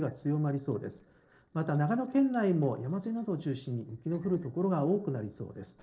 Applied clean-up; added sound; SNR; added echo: neural separator model SepFormer DNS4.